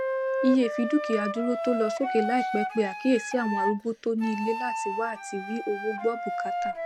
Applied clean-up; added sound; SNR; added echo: none; Wind instrument, woodwind instrument; 3 dB; none.